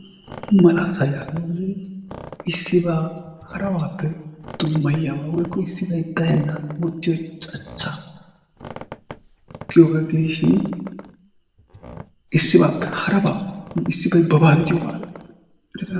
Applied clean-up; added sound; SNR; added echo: none; Squeak; 19 dB; reverberation time 0.9 s.